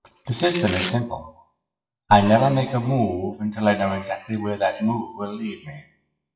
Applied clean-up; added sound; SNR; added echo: classical method WPE with log-MMSE.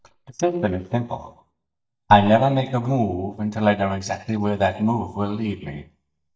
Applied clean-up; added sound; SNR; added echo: neural mask model DeepFilterNet 3.